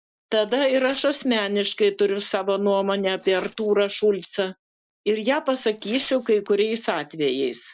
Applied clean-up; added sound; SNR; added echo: neural mask model Resemble Enhance denoiser.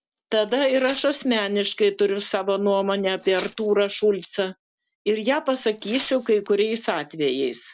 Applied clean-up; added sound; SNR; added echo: none; Tearing; 16 dB; none.